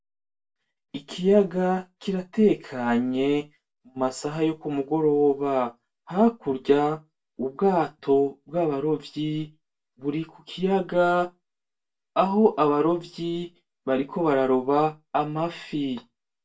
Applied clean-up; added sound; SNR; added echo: none; none; none; reverberation time 0.1 s.